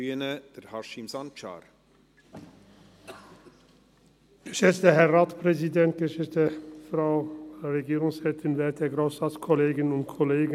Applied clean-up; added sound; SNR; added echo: none; none; none; none.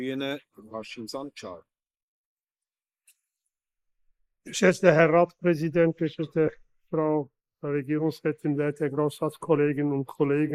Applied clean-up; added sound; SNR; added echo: neural mask model Resemble Enhance denoiser.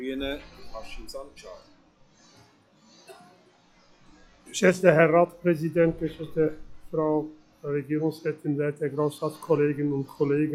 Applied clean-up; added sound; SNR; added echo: classical method log-MMSE.